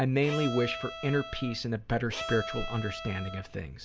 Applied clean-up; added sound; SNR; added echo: none; Bowed string instrument; 9 dB; none.